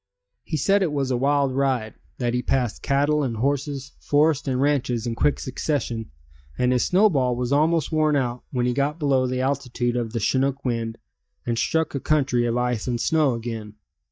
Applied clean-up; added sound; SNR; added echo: neural mask model DeepFilterNet 3.